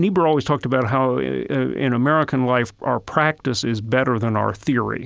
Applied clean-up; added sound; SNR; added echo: none; none; none; none.